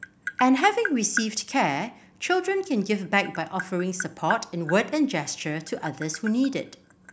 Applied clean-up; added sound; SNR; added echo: none; Tap; 13 dB; none.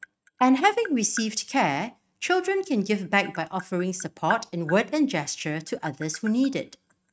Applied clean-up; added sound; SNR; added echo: neural mask model RNNoise.